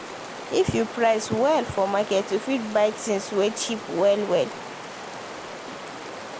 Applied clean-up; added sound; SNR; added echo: none; Stream; 11 dB; none.